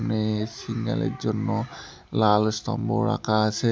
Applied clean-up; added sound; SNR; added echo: none; none; none; none.